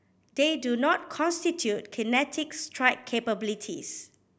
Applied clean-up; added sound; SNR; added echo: none; none; none; none.